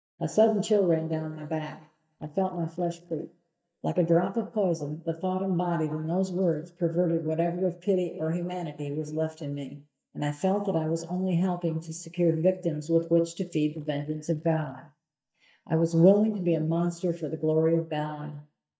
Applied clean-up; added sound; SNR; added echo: neural mask model DeepFilterNet 3.